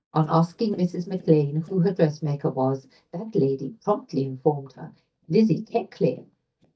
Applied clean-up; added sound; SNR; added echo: neural mask model DeepFilterNet 3.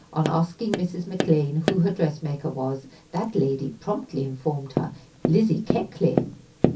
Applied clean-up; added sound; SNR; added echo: none; Tap; 5 dB; reverberation time 0.3 s.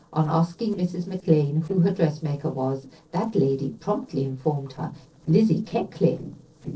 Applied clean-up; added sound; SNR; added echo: neural separator model SepFormer DNS4.